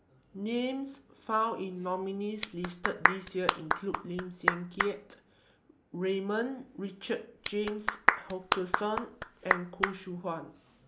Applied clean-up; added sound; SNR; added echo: none; Clapping; -3 dB; none.